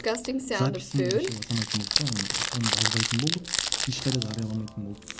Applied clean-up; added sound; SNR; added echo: none; Crumpling, crinkling; -2 dB; none.